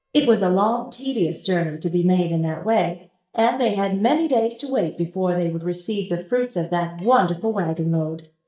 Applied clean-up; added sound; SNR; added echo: neural mask model DeepFilterNet 3.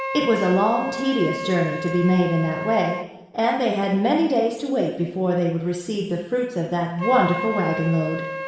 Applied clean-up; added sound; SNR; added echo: none; Wind instrument, woodwind instrument; 10 dB; reverberation time 1.1 s.